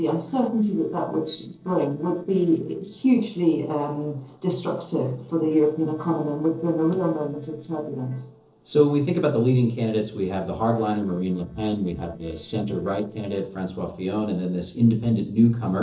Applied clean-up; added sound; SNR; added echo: neural separator model SepFormer DNS4.